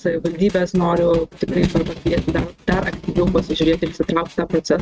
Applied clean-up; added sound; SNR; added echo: neural mask model RNNoise.